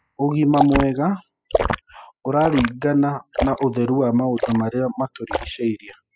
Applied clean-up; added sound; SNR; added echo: classical method spectral subtraction.